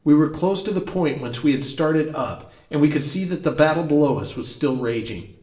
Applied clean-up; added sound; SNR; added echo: neural separator model SepFormer DNS4.